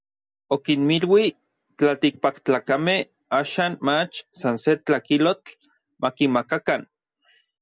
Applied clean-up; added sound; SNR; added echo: none; none; none; none.